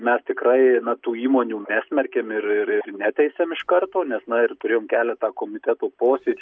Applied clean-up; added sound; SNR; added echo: none; none; none; none.